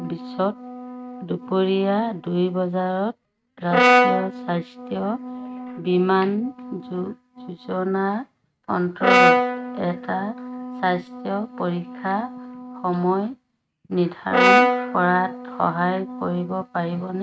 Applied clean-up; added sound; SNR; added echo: neural mask model RNNoise.